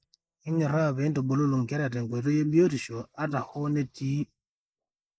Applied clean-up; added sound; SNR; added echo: neural mask model Resemble Enhance denoiser.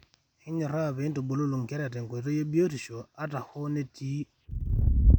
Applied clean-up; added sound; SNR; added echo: none; none; none; none.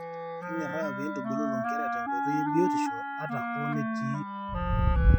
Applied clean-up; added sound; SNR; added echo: classical method spectral subtraction.